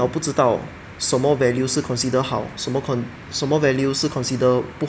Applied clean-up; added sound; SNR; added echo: none; none; none; none.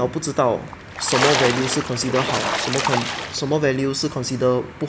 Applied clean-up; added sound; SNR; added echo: none; Splash, splatter; 3 dB; none.